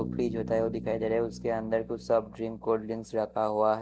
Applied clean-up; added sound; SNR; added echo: none; Bass guitar; 12 dB; none.